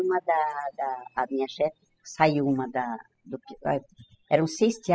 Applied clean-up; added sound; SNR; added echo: classical method spectral subtraction.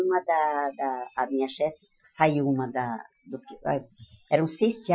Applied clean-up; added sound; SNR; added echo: classical method Wiener filter.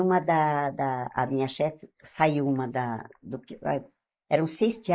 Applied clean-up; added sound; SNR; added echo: neural mask model Resemble Enhance denoiser.